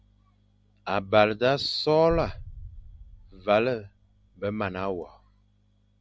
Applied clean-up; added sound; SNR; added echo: none; Boom; 15 dB; none.